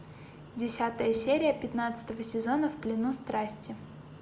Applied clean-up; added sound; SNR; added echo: none; Bowed string instrument; 19 dB; none.